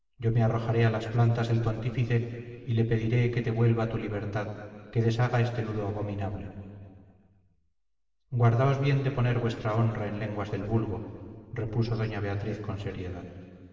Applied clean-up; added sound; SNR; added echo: none; none; none; reverberation time 2.3 s.